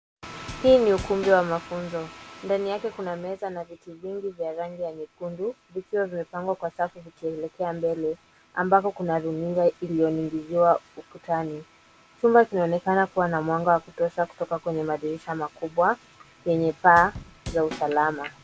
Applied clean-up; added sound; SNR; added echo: none; Drum / Drum kit; 12 dB; none.